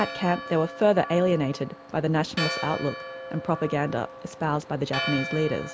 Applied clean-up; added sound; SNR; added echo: none; Church bell; 9 dB; none.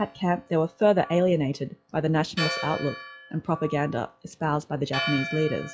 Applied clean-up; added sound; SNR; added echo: classical method log-MMSE.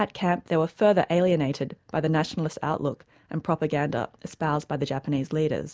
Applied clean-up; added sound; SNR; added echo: none; none; none; none.